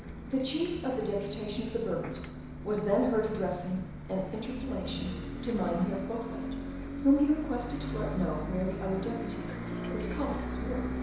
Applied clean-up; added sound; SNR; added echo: none; Bus; 5 dB; reverberation time 1.0 s.